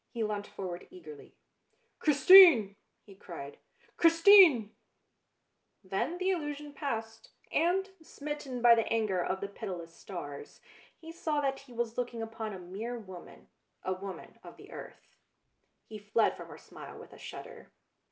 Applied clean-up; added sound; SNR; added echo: none; none; none; none.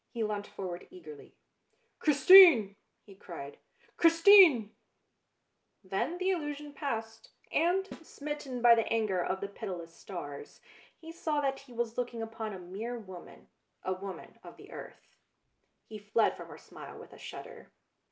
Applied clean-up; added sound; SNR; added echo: none; Snare drum; 20 dB; none.